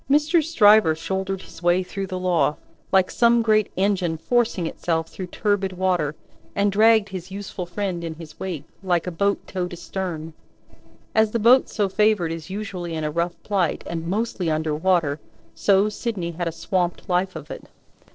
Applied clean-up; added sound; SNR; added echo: neural separator model SepFormer DNS4.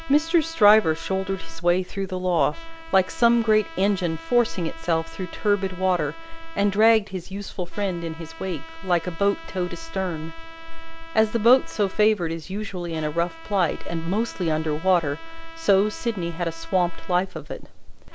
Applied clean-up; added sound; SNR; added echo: none; Trumpet; 19 dB; none.